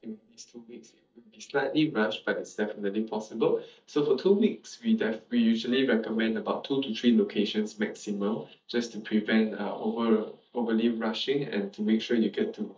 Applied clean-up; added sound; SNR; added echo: neural mask model DeepFilterNet 3.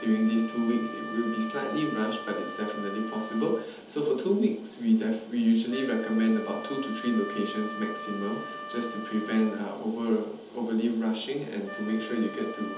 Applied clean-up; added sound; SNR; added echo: none; Wind instrument, woodwind instrument; 12 dB; reverberation time 1.2 s.